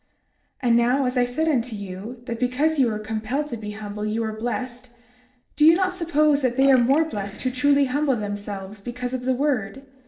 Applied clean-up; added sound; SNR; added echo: neural separator model SepFormer DNS4.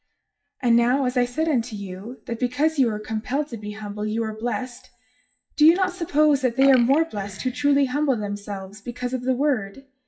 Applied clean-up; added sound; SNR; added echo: classical method WPE with log-MMSE.